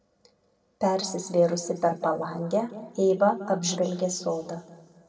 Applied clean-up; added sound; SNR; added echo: none; none; none; reverberation time 1.2 s.